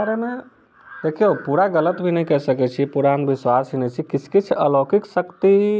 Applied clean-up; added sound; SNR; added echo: none; none; none; none.